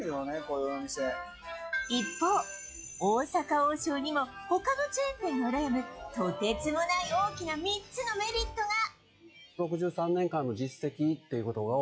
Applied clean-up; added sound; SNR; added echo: classical method log-MMSE.